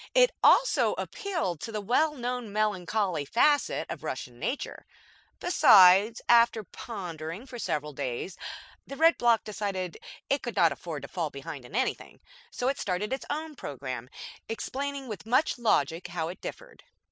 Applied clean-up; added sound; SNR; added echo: none; none; none; none.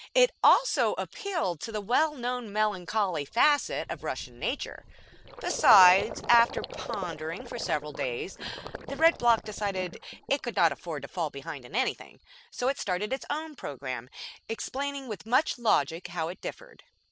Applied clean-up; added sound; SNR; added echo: none; Gurgling; 16 dB; none.